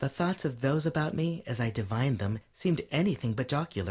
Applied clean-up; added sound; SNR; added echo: none; none; none; none.